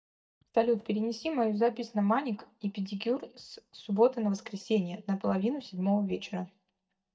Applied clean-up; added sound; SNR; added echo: neural mask model DeepFilterNet 3.